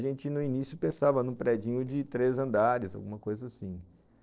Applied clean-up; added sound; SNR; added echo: neural separator model SepFormer DNS4.